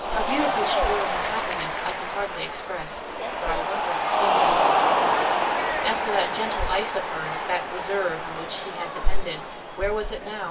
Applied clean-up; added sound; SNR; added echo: none; Cheering; -2 dB; reverberation time 0.2 s.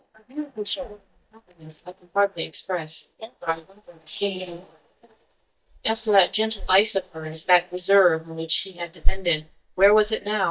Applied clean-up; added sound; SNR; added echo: neural mask model DeepFilterNet 3.